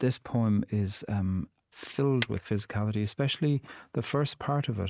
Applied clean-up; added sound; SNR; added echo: neural mask model RNNoise.